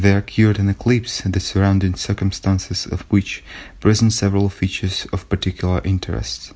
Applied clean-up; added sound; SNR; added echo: none; none; none; none.